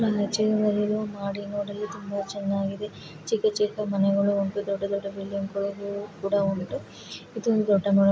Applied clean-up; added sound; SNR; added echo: none; none; none; none.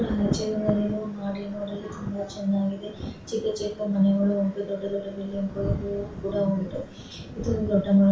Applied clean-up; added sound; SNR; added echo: none; Thunder; 10 dB; reverberation time 0.3 s.